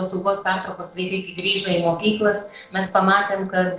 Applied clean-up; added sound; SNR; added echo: neural separator model SepFormer DNS4.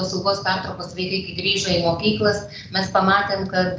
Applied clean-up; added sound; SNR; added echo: none; none; none; none.